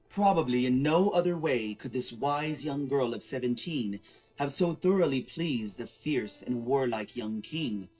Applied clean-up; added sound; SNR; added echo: neural separator model SepFormer DNS4.